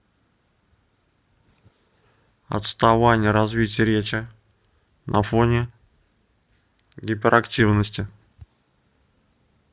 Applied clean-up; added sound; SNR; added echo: none; none; none; none.